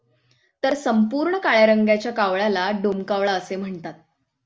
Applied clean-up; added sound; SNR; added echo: none; none; none; none.